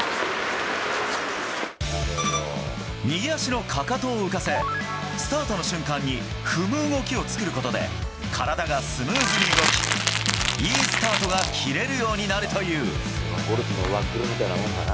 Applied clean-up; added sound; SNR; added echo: none; Crackle; -1 dB; none.